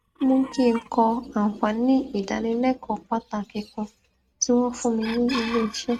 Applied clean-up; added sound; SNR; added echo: neural mask model RNNoise.